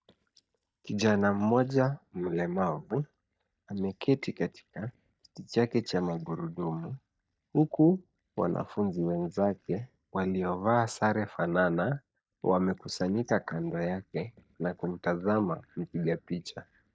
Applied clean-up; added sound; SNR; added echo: neural mask model DeepFilterNet 3.